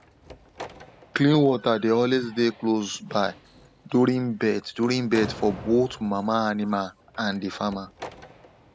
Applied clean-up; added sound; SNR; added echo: none; Slam; 19 dB; none.